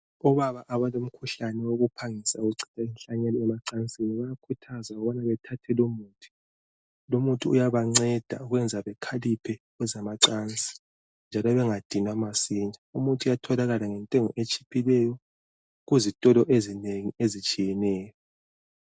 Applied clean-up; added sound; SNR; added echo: none; none; none; none.